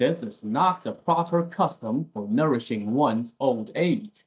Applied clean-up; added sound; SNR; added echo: neural mask model DeepFilterNet 3.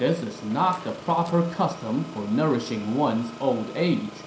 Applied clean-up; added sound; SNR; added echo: none; Engine; 15 dB; reverberation time 0.5 s.